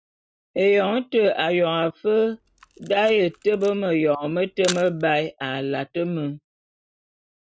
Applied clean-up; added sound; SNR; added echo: none; Camera; 16 dB; none.